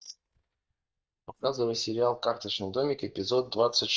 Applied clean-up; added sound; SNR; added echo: neural mask model DeepFilterNet 3.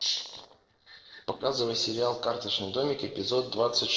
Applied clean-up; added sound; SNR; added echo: neural separator model SepFormer DNS4.